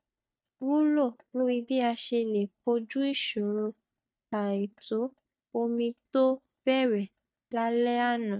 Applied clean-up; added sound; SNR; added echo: neural mask model DeepFilterNet 3.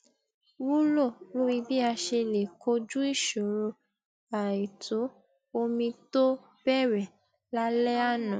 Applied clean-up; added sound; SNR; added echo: none; none; none; none.